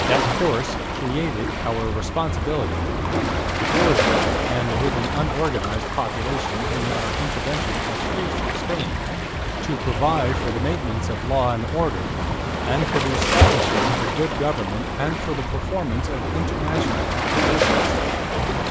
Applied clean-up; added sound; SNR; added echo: none; Waves, surf; -4 dB; none.